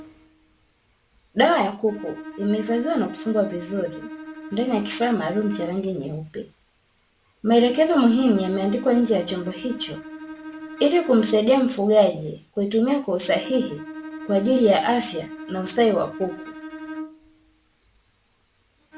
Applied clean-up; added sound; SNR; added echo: none; Bowed string instrument; 15 dB; none.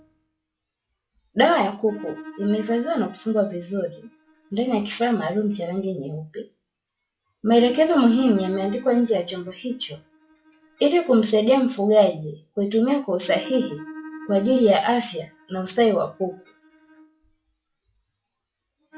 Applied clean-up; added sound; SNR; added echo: classical method log-MMSE.